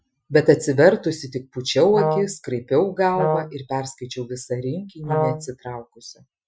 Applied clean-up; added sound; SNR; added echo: classical method Wiener filter.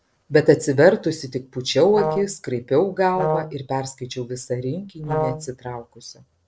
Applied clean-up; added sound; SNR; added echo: neural separator model SepFormer DNS4.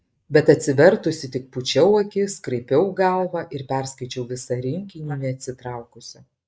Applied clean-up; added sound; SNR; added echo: neural mask model Resemble Enhance denoiser.